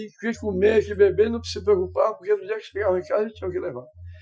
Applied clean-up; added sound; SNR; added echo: classical method Wiener filter.